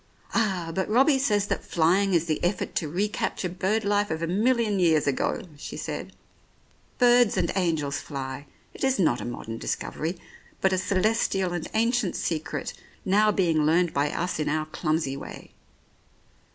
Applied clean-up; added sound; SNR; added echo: none; none; none; none.